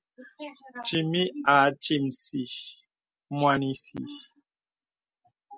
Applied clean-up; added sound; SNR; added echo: none; none; none; none.